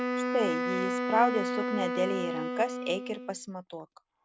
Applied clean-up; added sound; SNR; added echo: none; Wind instrument, woodwind instrument; 1 dB; none.